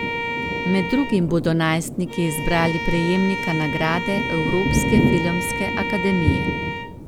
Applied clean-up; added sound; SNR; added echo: none; Bowed string instrument + Thunder; 2 dB; none.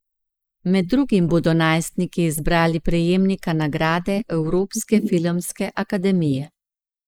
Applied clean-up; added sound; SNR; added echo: neural mask model Resemble Enhance denoiser.